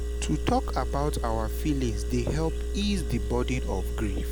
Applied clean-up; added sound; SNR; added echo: none; Engine; 0 dB; none.